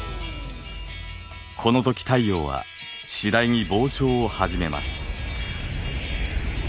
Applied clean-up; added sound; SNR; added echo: none; none; none; none.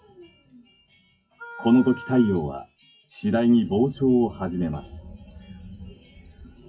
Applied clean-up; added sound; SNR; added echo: classical method WPE with log-MMSE.